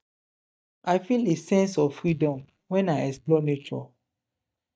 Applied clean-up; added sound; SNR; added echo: neural mask model DeepFilterNet 3.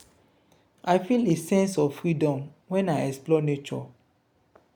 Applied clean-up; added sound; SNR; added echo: none; none; none; none.